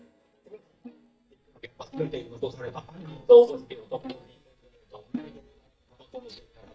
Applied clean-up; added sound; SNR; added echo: neural mask model DeepFilterNet 3.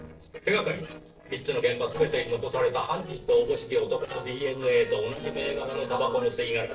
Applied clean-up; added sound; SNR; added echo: neural separator model SepFormer DNS4.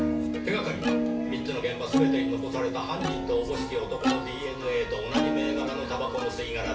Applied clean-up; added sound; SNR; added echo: none; Plucked string instrument; -1 dB; reverberation time 0.3 s.